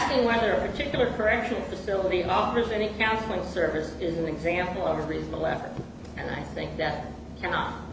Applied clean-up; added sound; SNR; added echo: none; Musical instrument; 17 dB; none.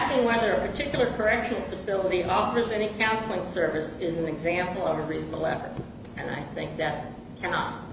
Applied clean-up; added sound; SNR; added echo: none; none; none; none.